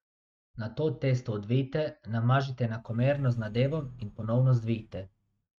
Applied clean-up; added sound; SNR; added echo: neural mask model RNNoise.